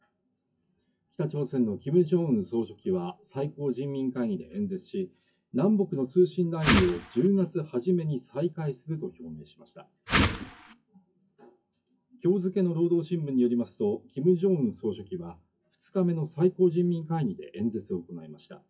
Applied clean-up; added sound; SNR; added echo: classical method WPE with log-MMSE.